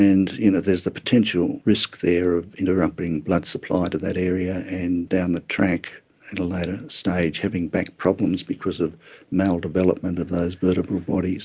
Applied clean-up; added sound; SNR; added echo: none; none; none; none.